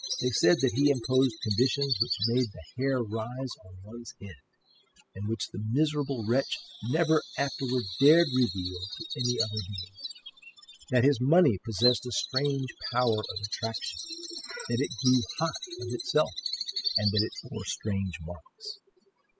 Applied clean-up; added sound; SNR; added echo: classical method spectral subtraction.